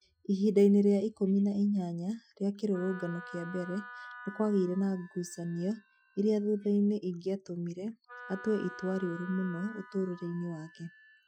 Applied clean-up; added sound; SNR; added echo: classical method Wiener filter.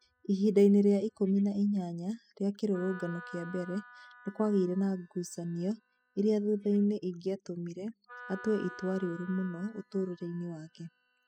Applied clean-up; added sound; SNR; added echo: classical method spectral subtraction.